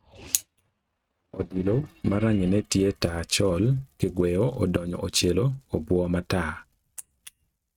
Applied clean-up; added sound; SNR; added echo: neural mask model RNNoise.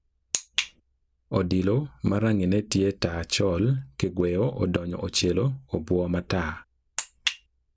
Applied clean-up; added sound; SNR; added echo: none; none; none; none.